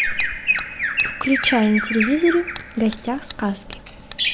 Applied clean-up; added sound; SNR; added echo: none; Hammer + Bird vocalization, bird call, bird song; 3 dB; none.